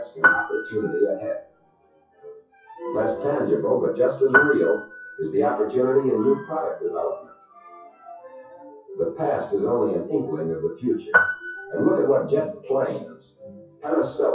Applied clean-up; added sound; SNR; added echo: classical method WPE with log-MMSE.